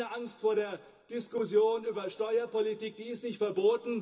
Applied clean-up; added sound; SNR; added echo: none; none; none; reverberation time 0.2 s.